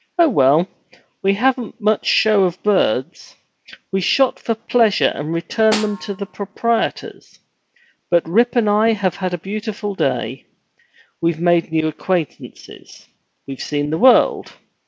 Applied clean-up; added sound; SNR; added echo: none; Snare drum; 12 dB; none.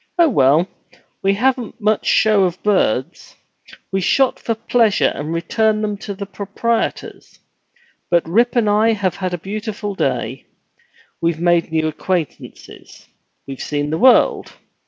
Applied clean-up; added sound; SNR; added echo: none; none; none; none.